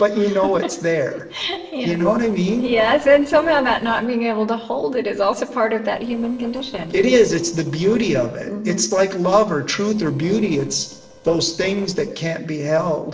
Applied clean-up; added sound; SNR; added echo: neural separator model SepFormer DNS4.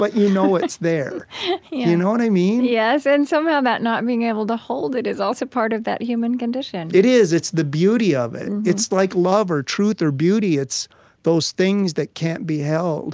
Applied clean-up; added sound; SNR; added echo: none; none; none; none.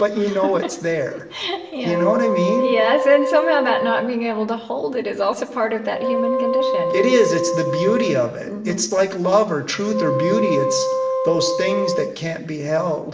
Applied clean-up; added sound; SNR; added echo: none; Wind instrument, woodwind instrument; 2 dB; reverberation time 0.8 s.